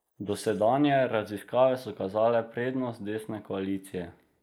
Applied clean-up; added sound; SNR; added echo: neural mask model Resemble Enhance denoiser.